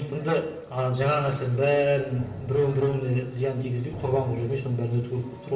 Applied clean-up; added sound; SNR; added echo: none; Drum; 17 dB; reverberation time 0.8 s.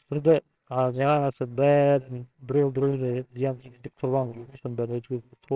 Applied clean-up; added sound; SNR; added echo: neural separator model SepFormer WHAMR!.